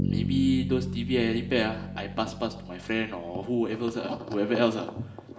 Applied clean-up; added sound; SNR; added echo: none; Bass guitar; 6 dB; reverberation time 0.9 s.